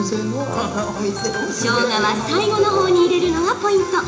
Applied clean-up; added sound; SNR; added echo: none; Brass instrument; 15 dB; reverberation time 0.8 s.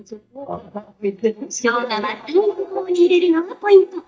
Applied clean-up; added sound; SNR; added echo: neural mask model DeepFilterNet 3.